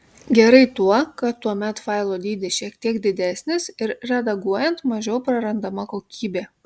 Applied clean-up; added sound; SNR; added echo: none; none; none; none.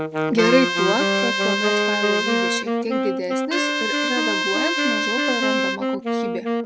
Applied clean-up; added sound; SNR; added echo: none; Wind instrument, woodwind instrument + Trumpet; -4 dB; none.